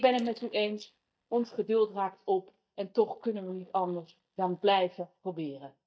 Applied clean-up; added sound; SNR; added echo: neural mask model DeepFilterNet 3.